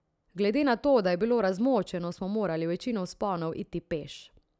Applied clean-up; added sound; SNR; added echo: none; none; none; none.